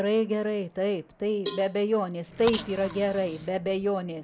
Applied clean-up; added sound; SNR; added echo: none; Bicycle + Cowbell; 10 dB; none.